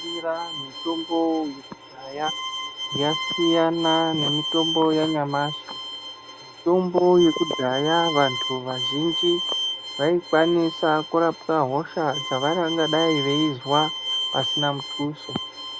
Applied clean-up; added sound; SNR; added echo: none; Bowed string instrument; 7 dB; none.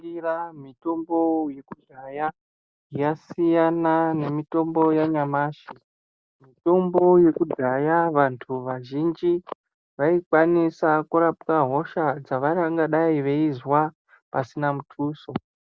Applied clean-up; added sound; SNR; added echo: none; none; none; none.